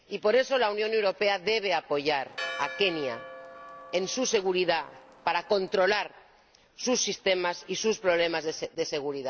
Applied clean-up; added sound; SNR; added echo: none; Church bell; 14 dB; none.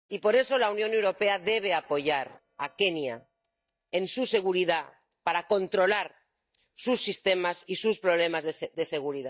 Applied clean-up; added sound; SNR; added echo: neural mask model DeepFilterNet 3.